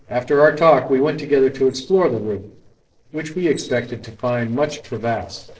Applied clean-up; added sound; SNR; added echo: neural separator model SepFormer DNS4.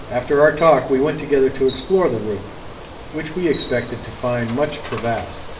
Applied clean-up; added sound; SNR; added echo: none; Bicycle; 12 dB; reverberation time 0.7 s.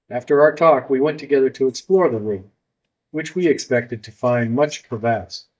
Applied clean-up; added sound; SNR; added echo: neural mask model DeepFilterNet 3.